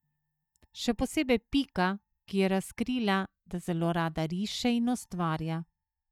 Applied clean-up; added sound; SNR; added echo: neural mask model DeepFilterNet 3.